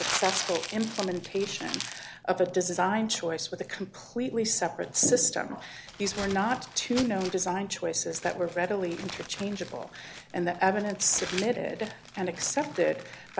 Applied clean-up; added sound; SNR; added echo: none; Crumpling, crinkling; 11 dB; none.